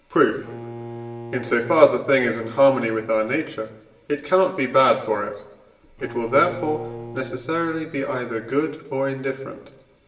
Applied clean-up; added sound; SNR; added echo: none; Bowed string instrument; 15 dB; reverberation time 0.9 s.